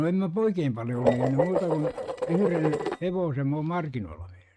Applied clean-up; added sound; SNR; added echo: neural mask model RNNoise.